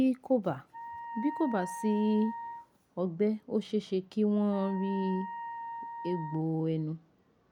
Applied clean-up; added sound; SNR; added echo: none; Wind instrument, woodwind instrument; 11 dB; none.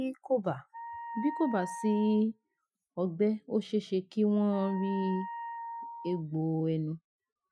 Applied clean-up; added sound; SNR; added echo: classical method Wiener filter.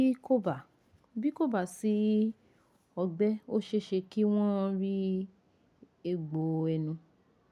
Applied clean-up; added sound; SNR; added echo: none; none; none; none.